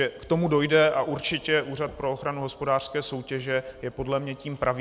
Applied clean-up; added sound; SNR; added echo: none; none; none; none.